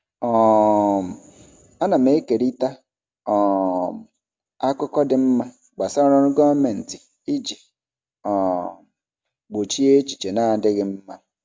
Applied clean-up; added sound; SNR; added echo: none; none; none; none.